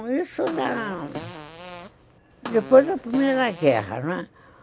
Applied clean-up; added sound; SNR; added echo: none; Fart; 14 dB; none.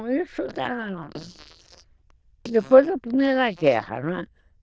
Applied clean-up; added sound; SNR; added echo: neural diffusion model UNIVERSE++.